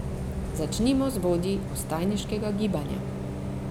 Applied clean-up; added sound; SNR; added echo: none; Bus; 3 dB; none.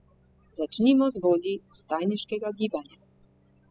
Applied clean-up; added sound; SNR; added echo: classical method spectral subtraction.